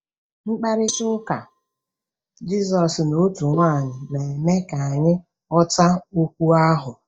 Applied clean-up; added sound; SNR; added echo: neural mask model DeepFilterNet 3.